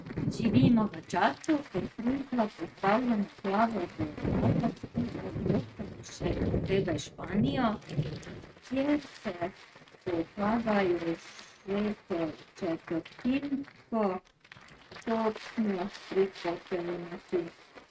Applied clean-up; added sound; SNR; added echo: neural mask model RNNoise.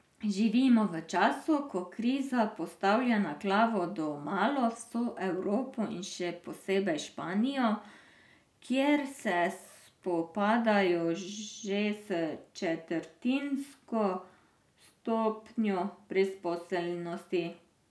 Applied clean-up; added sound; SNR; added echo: none; none; none; none.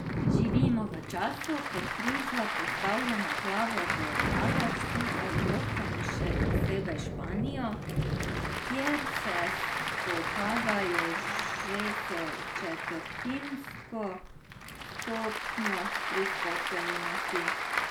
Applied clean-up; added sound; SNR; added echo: none; Thunder + Applause / Crowd; -4 dB; none.